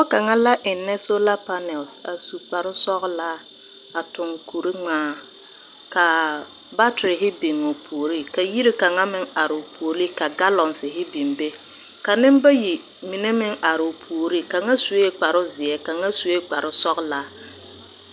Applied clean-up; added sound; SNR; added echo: none; Insect; 8 dB; none.